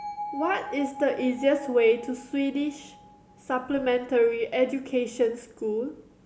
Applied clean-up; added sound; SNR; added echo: none; Bell; 16 dB; none.